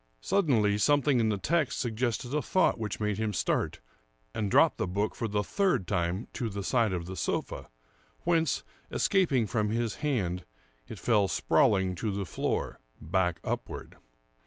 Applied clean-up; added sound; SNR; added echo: none; none; none; none.